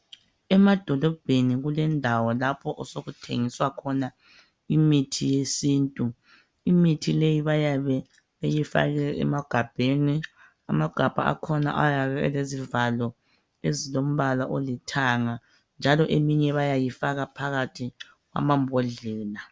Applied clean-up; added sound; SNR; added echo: none; none; none; none.